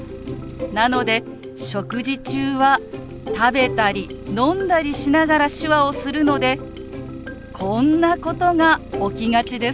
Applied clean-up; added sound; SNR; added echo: none; Idling; 19 dB; none.